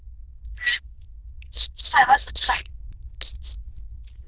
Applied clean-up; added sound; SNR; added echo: neural diffusion model UNIVERSE++.